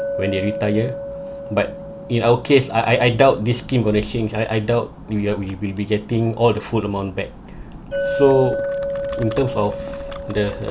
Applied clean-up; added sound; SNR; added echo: none; Chink, clink; 9 dB; none.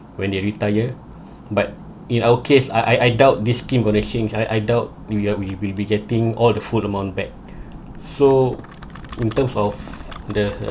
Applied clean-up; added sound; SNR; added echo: none; none; none; none.